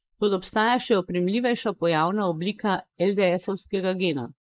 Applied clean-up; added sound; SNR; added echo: neural mask model Resemble Enhance denoiser.